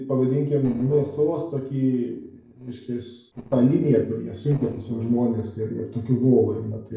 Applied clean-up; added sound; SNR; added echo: neural separator model SepFormer DNS4.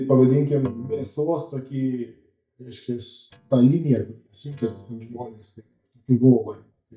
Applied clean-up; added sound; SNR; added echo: neural mask model DeepFilterNet 3.